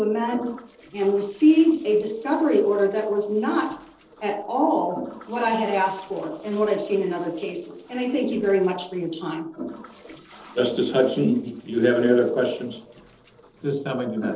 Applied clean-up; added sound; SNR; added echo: neural separator model SepFormer DNS4.